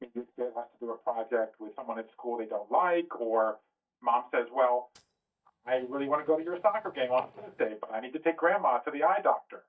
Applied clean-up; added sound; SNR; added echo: neural mask model DeepFilterNet 3.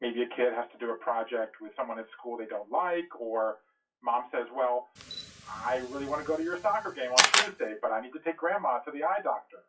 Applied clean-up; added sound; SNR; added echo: classical method WPE with log-MMSE.